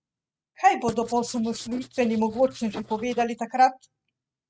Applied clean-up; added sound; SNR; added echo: neural mask model RNNoise.